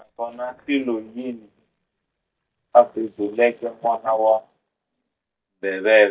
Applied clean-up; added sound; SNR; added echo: neural mask model DeepFilterNet 3.